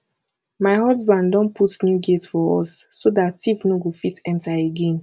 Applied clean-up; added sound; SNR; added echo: none; none; none; none.